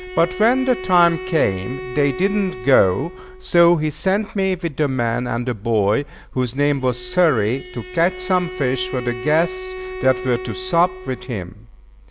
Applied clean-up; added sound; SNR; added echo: none; Bowed string instrument; 13 dB; none.